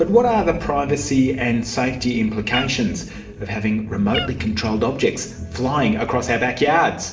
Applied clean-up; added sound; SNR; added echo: none; Meow; 11 dB; reverberation time 0.8 s.